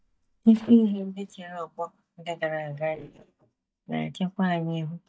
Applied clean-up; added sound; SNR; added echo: neural mask model DeepFilterNet 3.